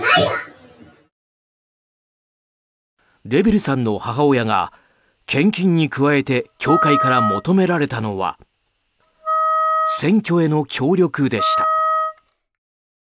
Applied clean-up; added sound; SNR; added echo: none; Wind instrument, woodwind instrument; 1 dB; none.